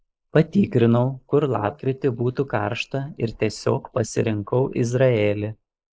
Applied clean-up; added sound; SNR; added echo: neural mask model Resemble Enhance denoiser.